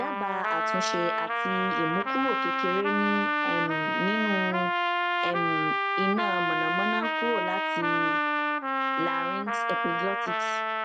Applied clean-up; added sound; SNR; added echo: none; Trumpet; -5 dB; none.